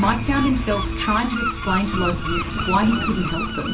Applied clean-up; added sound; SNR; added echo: none; Gull, seagull; 5 dB; reverberation time 0.4 s.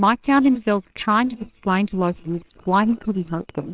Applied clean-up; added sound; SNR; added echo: neural separator model SepFormer WHAMR!.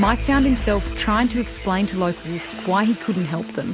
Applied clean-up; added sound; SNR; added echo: none; none; none; none.